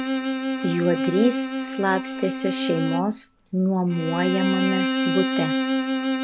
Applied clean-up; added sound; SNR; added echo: none; Bowed string instrument; 1 dB; none.